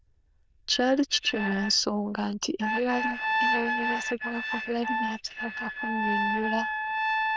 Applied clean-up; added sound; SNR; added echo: neural diffusion model UNIVERSE++.